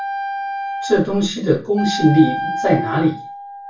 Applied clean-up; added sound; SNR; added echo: none; Wind instrument, woodwind instrument; 7 dB; reverberation time 0.3 s.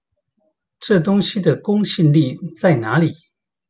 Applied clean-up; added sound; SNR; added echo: none; none; none; none.